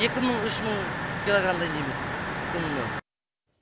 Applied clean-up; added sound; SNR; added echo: none; none; none; none.